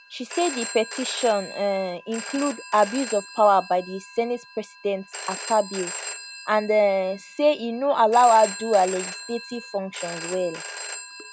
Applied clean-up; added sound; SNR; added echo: none; Telephone; 12 dB; none.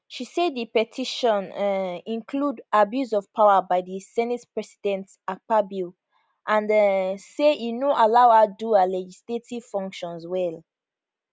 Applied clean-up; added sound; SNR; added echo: none; none; none; none.